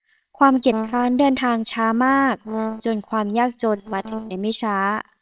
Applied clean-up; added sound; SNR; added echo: neural separator model SepFormer WHAMR!.